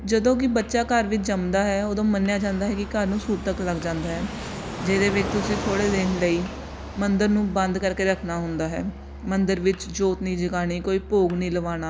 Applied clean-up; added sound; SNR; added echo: none; Fixed-wing aircraft, airplane + Musical instrument; 10 dB; none.